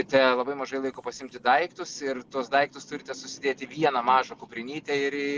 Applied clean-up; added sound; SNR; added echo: none; none; none; none.